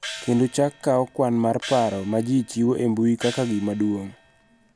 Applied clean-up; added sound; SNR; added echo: none; Gong; 17 dB; none.